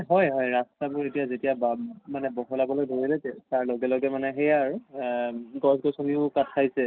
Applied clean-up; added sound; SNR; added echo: none; none; none; none.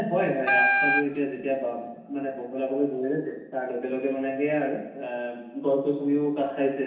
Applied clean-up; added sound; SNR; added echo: none; Wind instrument, woodwind instrument; -3 dB; reverberation time 0.9 s.